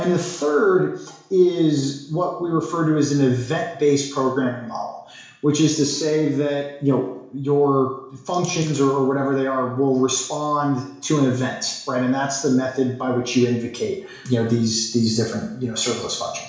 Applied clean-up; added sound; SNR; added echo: none; none; none; reverberation time 0.7 s.